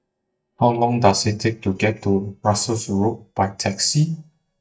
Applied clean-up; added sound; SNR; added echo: neural mask model DeepFilterNet 3.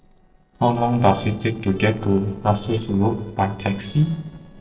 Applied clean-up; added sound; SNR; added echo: neural separator model SepFormer DNS4.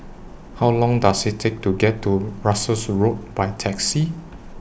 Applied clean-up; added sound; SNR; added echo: none; none; none; none.